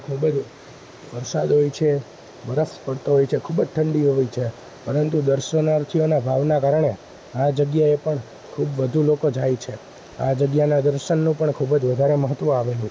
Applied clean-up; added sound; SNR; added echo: none; none; none; none.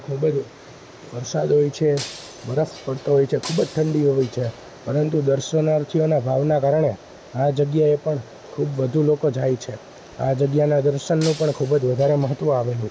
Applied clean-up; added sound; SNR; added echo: none; Shatter; 18 dB; none.